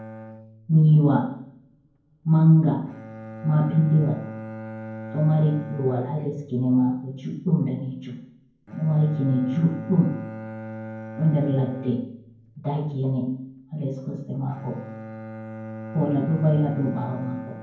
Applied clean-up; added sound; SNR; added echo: none; Bowed string instrument; 15 dB; reverberation time 0.9 s.